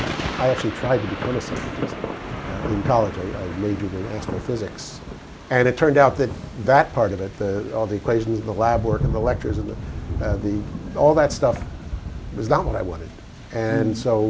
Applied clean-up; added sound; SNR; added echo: none; Thunder / Rain; 8 dB; none.